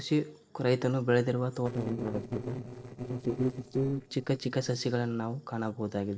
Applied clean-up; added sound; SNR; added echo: neural separator model SepFormer DNS4.